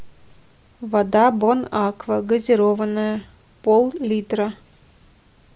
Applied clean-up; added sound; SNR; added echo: none; none; none; none.